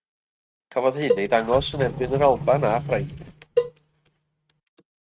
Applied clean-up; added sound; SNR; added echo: neural mask model RNNoise.